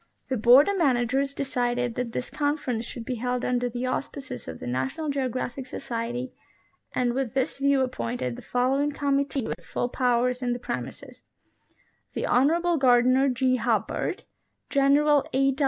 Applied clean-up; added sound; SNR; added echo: none; none; none; none.